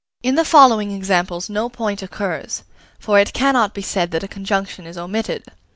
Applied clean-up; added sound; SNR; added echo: none; none; none; none.